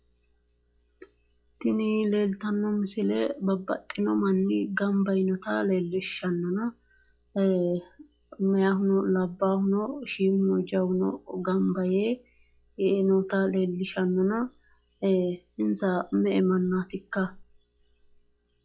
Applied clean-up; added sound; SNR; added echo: classical method log-MMSE.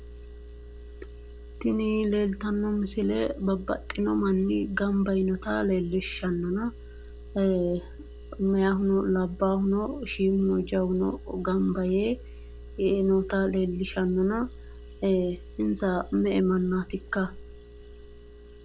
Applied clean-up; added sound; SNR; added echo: none; Engine; 15 dB; none.